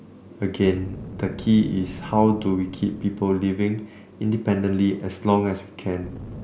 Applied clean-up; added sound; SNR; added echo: none; Boom; 17 dB; none.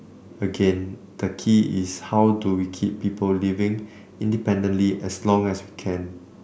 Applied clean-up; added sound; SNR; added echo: none; none; none; none.